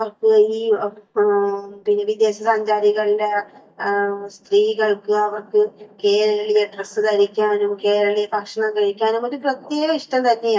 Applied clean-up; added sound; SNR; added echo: neural mask model DeepFilterNet 3.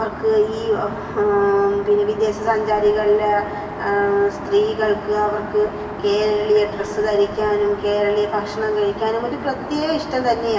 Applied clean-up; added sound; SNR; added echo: none; Aircraft; 11 dB; reverberation time 2.4 s.